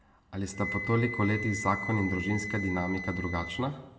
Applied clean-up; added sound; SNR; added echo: none; Wind instrument, woodwind instrument; 8 dB; reverberation time 0.9 s.